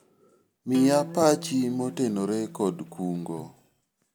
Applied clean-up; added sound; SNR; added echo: none; Acoustic guitar; 14 dB; none.